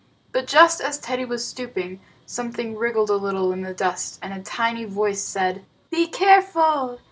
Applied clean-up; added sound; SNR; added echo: none; none; none; none.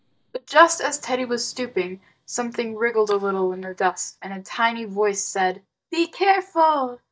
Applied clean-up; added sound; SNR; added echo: neural mask model DeepFilterNet 3.